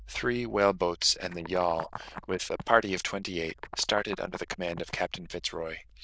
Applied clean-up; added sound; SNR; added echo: neural diffusion model UNIVERSE++.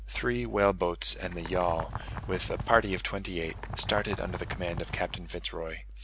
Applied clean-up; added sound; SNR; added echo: none; Bird; 9 dB; none.